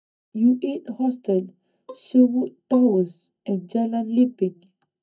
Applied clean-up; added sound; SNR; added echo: neural mask model DeepFilterNet 3.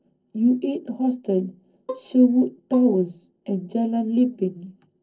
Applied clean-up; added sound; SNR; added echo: neural separator model SepFormer DNS4.